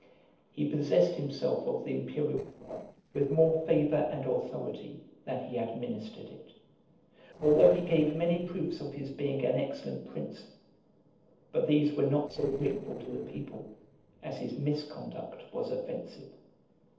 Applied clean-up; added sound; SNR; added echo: neural separator model SepFormer DNS4.